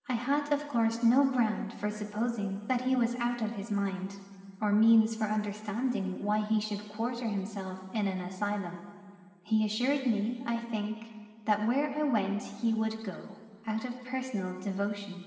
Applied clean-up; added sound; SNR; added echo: none; none; none; reverberation time 2.3 s.